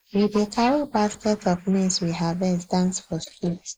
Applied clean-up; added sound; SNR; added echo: neural mask model Resemble Enhance denoiser.